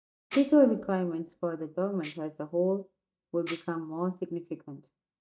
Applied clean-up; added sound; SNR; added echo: neural mask model DeepFilterNet 3.